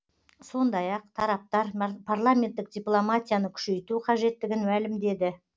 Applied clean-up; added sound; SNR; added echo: none; none; none; none.